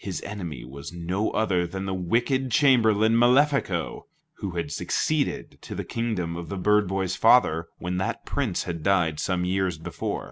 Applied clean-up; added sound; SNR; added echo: none; none; none; none.